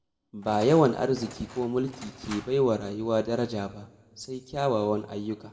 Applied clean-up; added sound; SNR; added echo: none; Engine; 19 dB; reverberation time 1.0 s.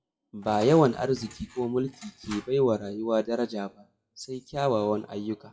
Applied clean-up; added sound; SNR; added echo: classical method WPE with log-MMSE.